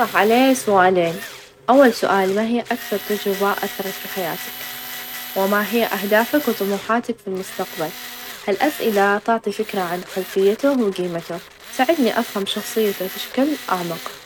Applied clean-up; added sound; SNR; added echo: none; Tools; 14 dB; none.